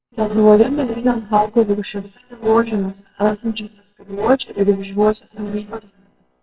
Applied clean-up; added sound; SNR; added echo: neural separator model SepFormer WHAMR!.